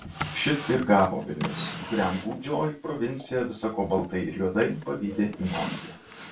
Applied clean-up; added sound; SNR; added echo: none; Drawer open or close; 11 dB; reverberation time 0.2 s.